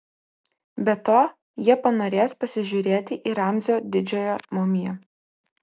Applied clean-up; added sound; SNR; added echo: none; none; none; none.